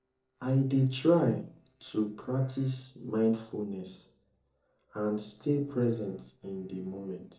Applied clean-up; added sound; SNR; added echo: neural separator model SepFormer DNS4.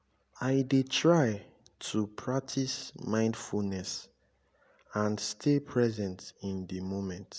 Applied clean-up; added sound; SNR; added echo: none; none; none; none.